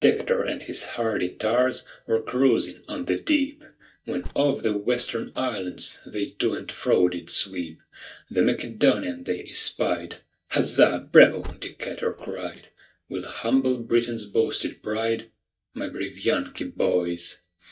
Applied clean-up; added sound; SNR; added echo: neural mask model DeepFilterNet 3.